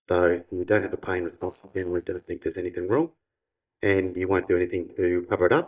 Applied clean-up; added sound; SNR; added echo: neural mask model DeepFilterNet 3.